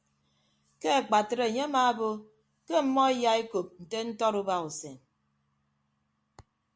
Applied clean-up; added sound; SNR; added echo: none; none; none; none.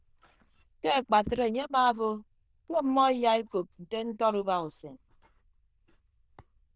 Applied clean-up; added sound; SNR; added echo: neural diffusion model UNIVERSE++.